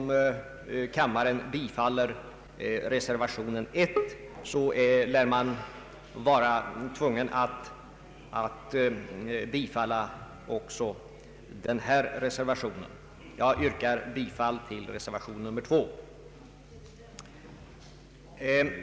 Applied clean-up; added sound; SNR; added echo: none; Bowed string instrument; 7 dB; none.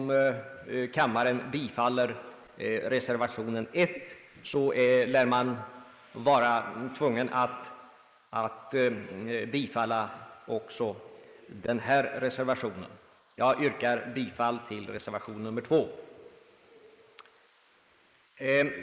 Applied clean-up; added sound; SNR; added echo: neural mask model Resemble Enhance denoiser.